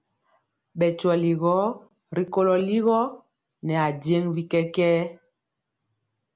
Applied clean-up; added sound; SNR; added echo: none; none; none; none.